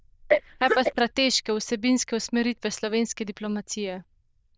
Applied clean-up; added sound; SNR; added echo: neural diffusion model UNIVERSE++.